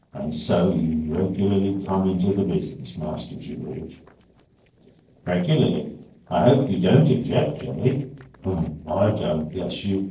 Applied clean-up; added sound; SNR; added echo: neural separator model SepFormer DNS4.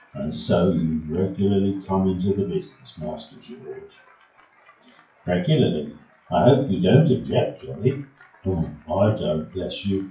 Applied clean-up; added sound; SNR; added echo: classical method WPE with log-MMSE.